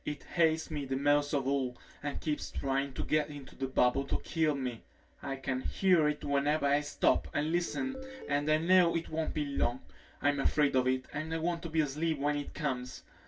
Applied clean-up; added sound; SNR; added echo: none; Ringtone; 16 dB; reverberation time 0.1 s.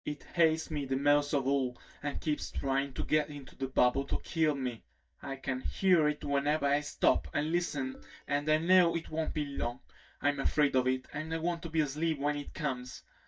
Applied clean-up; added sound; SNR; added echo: neural mask model DeepFilterNet 3.